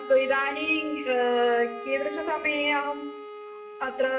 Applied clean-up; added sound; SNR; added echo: none; Wind instrument, woodwind instrument; 12 dB; reverberation time 0.6 s.